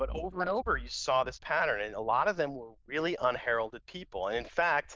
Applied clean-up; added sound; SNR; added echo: neural diffusion model UNIVERSE++.